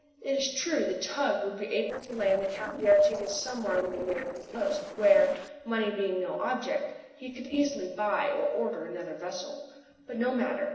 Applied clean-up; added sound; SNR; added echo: neural separator model SepFormer DNS4.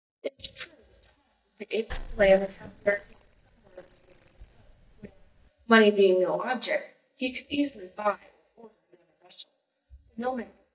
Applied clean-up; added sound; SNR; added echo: neural mask model DeepFilterNet 3.